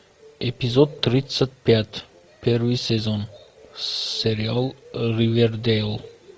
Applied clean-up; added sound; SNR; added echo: none; none; none; none.